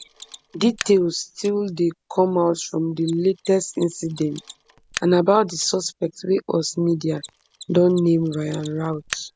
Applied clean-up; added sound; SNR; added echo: none; Mechanisms; 16 dB; none.